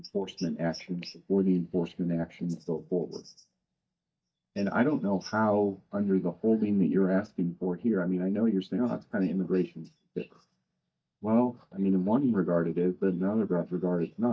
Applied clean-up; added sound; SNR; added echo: neural mask model DeepFilterNet 3.